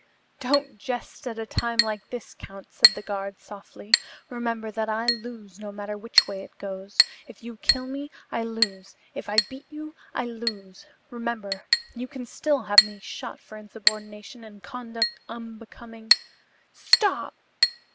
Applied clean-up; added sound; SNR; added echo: none; Chink, clink; -3 dB; none.